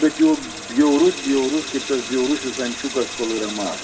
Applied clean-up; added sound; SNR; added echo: none; Sink (filling or washing) / Water tap, faucet; 10 dB; reverberation time 1.6 s.